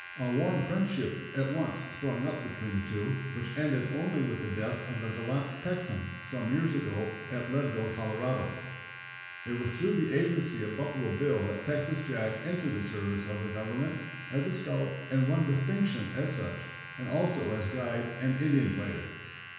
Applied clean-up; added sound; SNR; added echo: none; Domestic sounds, home sounds; 13 dB; reverberation time 1.1 s.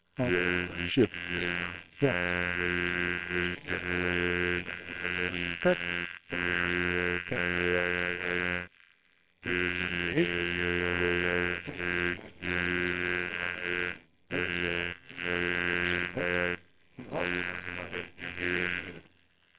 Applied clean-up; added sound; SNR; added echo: neural separator model SepFormer WHAMR!.